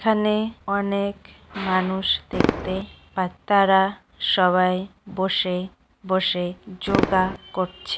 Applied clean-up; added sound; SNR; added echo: none; Fireworks; 9 dB; none.